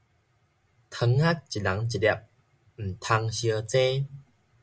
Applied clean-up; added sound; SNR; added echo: none; none; none; none.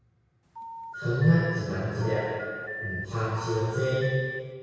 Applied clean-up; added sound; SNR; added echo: none; Telephone; 10 dB; reverberation time 2.0 s.